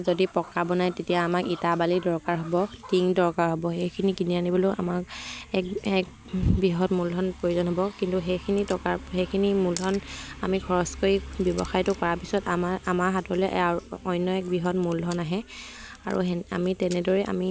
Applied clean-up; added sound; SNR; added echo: none; none; none; none.